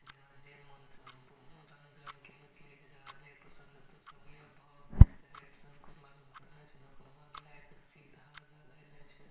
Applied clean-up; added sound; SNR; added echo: neural separator model SepFormer WHAMR!.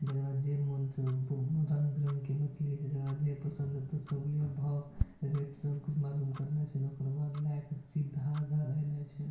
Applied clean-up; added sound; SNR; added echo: none; Tick-tock; 14 dB; reverberation time 0.6 s.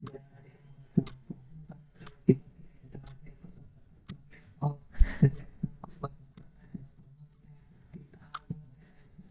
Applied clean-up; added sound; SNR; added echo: neural mask model DeepFilterNet 3.